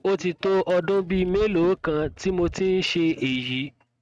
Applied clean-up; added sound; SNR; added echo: neural mask model RNNoise.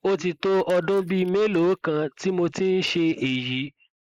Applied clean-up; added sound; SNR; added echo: neural mask model Resemble Enhance denoiser.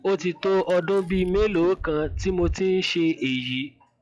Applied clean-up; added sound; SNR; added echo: classical method log-MMSE.